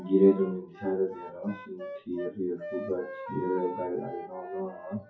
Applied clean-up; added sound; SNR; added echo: classical method WPE with log-MMSE.